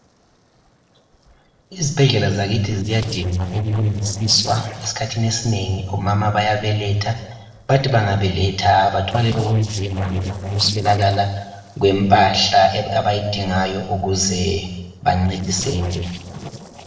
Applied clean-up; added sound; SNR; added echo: neural separator model SepFormer DNS4.